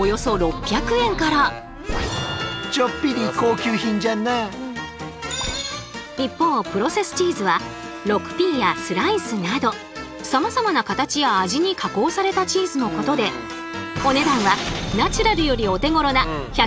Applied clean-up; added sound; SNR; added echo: none; Bowed string instrument; 17 dB; none.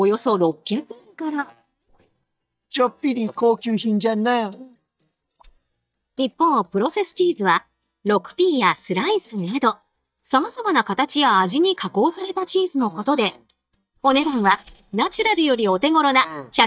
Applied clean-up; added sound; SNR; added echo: neural mask model DeepFilterNet 3.